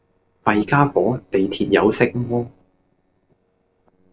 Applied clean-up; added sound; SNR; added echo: neural separator model SepFormer DNS4.